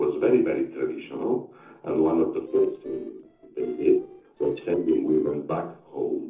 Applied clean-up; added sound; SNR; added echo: neural separator model SepFormer DNS4.